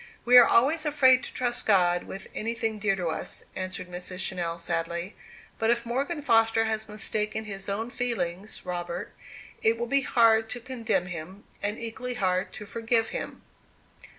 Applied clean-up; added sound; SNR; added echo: none; none; none; none.